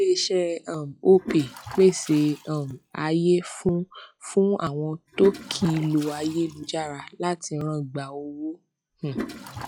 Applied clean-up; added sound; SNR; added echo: classical method log-MMSE.